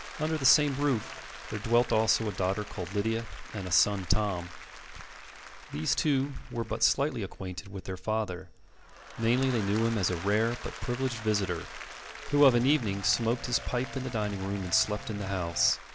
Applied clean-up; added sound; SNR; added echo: none; Guitar + Applause / Crowd; 14 dB; none.